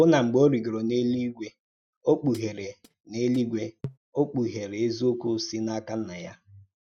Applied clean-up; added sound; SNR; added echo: neural mask model RNNoise.